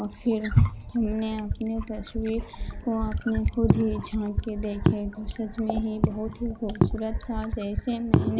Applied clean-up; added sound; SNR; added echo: none; Wild animals + Fill (with liquid); 4 dB; none.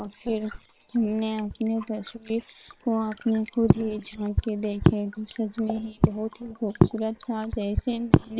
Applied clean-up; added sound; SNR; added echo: neural separator model SepFormer WHAM!.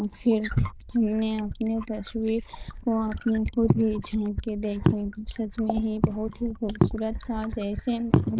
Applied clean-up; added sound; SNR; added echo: neural diffusion model UNIVERSE++.